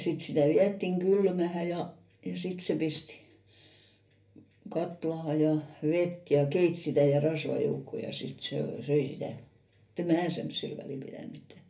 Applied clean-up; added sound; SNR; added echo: none; none; none; reverberation time 0.3 s.